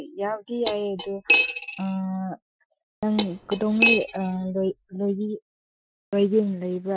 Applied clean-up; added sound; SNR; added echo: classical method Wiener filter.